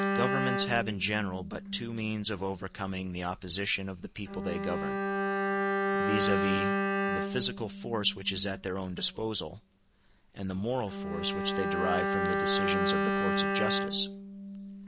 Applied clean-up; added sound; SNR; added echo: none; Bowed string instrument; 0 dB; none.